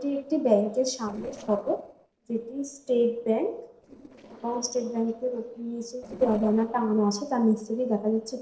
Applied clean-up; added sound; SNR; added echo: neural separator model SepFormer DNS4.